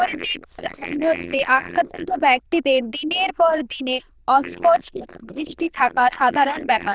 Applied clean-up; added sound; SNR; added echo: neural diffusion model UNIVERSE++.